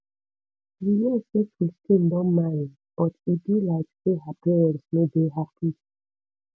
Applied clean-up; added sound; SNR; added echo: none; none; none; none.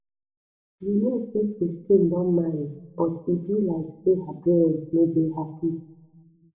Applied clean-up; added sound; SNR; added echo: none; none; none; reverberation time 0.5 s.